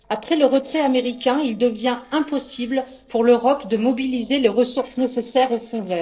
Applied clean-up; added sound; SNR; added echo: neural separator model SepFormer DNS4.